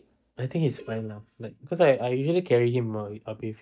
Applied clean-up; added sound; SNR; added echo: neural mask model DeepFilterNet 3.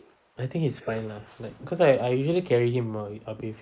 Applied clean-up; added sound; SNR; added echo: neural mask model Resemble Enhance denoiser.